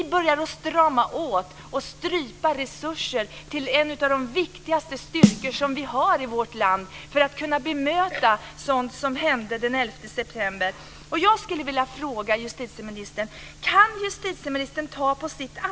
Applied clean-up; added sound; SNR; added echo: none; Snare drum; 0 dB; none.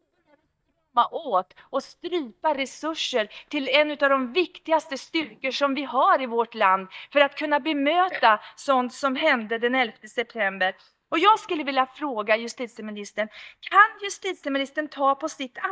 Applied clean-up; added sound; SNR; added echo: neural mask model DeepFilterNet 3.